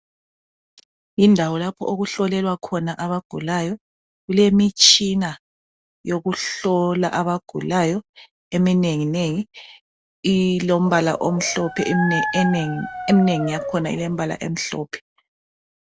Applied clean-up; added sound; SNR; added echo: none; Dog; 7 dB; none.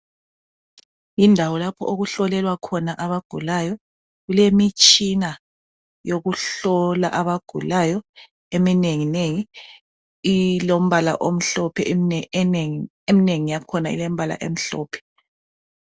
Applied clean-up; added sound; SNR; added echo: none; none; none; none.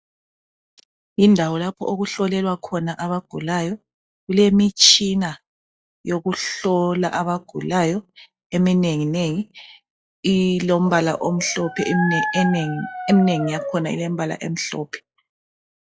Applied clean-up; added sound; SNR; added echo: classical method log-MMSE.